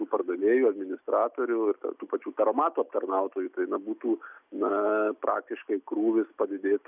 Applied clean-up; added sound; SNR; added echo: none; none; none; none.